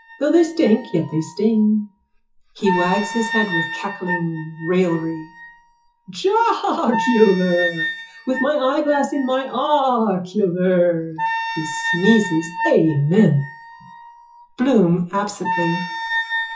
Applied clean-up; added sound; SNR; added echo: classical method WPE with log-MMSE.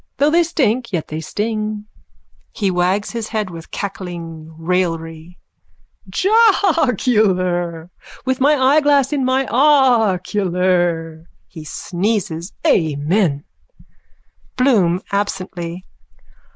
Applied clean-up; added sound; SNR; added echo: none; none; none; none.